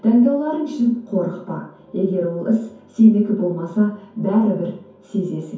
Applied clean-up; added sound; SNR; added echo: none; none; none; reverberation time 0.6 s.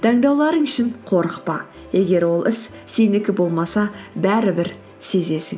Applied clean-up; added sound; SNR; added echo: none; none; none; none.